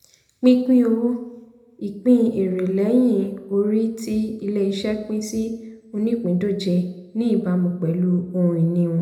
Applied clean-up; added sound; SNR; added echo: none; none; none; reverberation time 0.7 s.